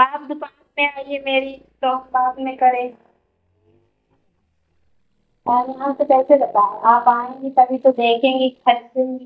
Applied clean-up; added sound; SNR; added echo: neural mask model DeepFilterNet 3.